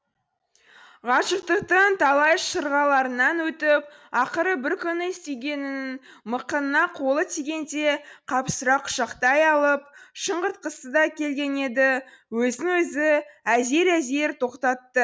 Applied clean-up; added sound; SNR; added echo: none; none; none; none.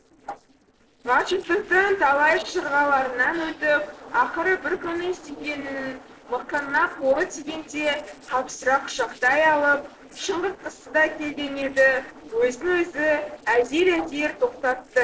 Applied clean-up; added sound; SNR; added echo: neural separator model SepFormer DNS4.